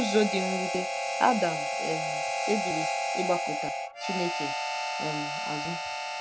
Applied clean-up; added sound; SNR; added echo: none; Harmonica; -1 dB; none.